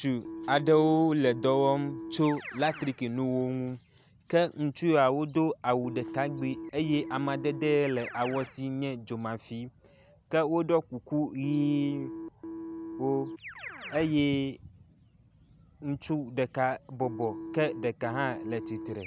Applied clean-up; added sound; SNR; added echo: none; Keyboard (musical); 13 dB; none.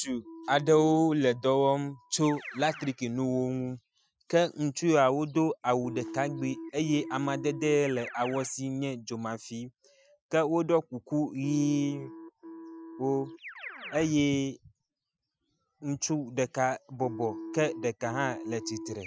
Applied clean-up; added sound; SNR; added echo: classical method Wiener filter.